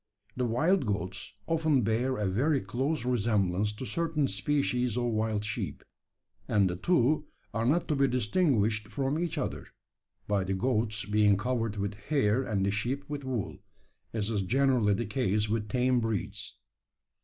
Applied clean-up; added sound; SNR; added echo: none; none; none; none.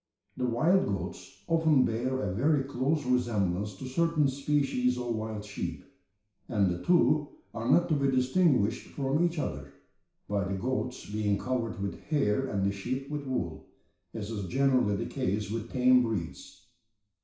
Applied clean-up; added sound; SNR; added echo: none; none; none; reverberation time 0.6 s.